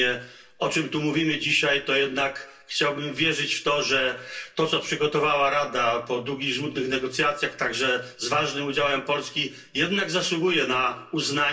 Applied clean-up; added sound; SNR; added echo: none; none; none; reverberation time 0.3 s.